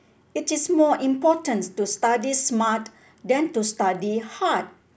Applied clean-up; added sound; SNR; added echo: none; none; none; none.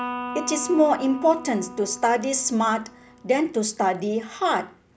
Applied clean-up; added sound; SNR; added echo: none; Electric guitar; 14 dB; none.